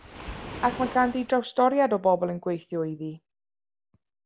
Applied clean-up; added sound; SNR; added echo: none; Waves, surf; 16 dB; none.